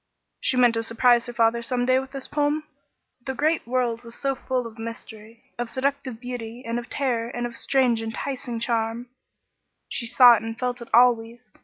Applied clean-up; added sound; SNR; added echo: none; none; none; none.